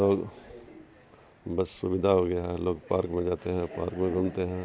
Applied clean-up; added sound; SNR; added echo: none; none; none; none.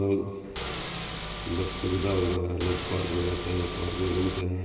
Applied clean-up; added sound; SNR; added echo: none; Engine / Car; 6 dB; reverberation time 2.5 s.